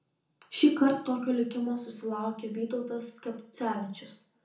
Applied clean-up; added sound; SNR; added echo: none; none; none; reverberation time 0.6 s.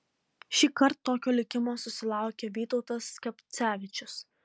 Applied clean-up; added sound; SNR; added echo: none; none; none; none.